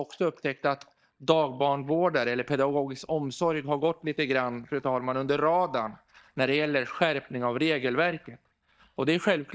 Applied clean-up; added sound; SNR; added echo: neural mask model DeepFilterNet 3.